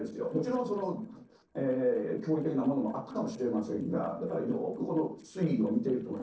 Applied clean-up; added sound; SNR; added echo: neural separator model SepFormer DNS4.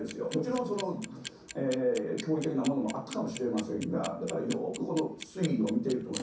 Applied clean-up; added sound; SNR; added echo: none; Clock; 15 dB; reverberation time 0.6 s.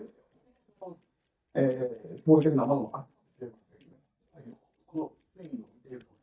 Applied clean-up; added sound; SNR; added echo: neural mask model DeepFilterNet 3.